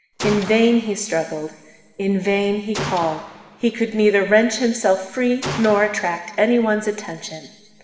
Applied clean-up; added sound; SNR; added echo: none; Gunshot, gunfire; 14 dB; reverberation time 1.7 s.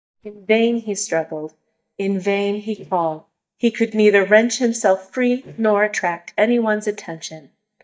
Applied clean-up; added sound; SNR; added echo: neural mask model DeepFilterNet 3.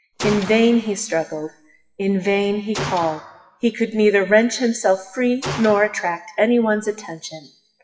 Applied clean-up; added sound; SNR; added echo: classical method WPE with log-MMSE.